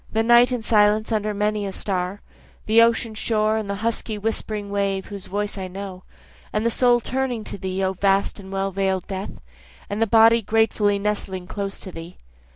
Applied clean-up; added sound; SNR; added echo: none; none; none; none.